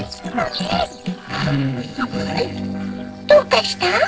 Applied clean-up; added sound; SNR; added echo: neural separator model SepFormer DNS4.